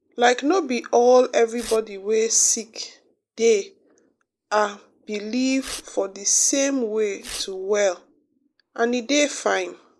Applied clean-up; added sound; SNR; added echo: neural mask model Resemble Enhance denoiser.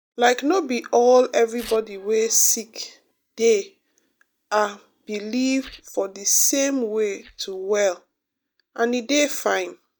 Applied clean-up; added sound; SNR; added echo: neural mask model DeepFilterNet 3.